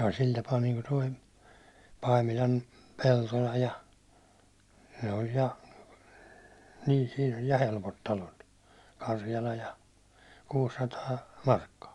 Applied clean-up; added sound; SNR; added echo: none; none; none; none.